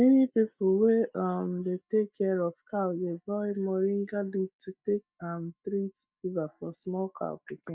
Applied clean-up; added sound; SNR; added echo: neural mask model DeepFilterNet 3.